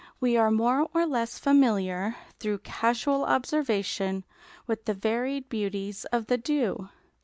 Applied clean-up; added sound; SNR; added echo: none; none; none; none.